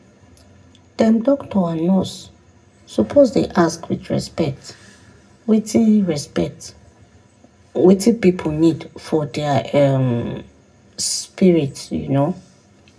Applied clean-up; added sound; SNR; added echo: none; none; none; reverberation time 0.2 s.